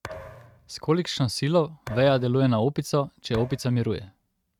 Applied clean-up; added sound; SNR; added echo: neural mask model RNNoise.